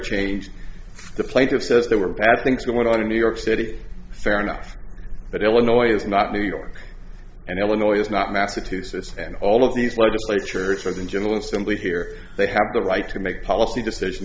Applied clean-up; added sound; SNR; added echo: none; none; none; none.